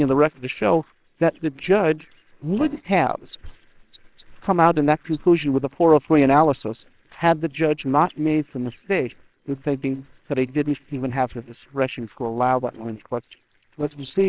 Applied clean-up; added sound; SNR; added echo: neural separator model SepFormer WHAMR!.